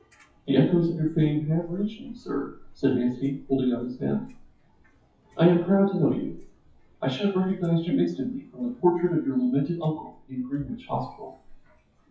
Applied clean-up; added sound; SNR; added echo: classical method WPE with log-MMSE.